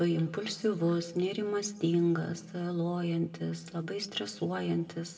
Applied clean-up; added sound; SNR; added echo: none; none; none; reverberation time 1.0 s.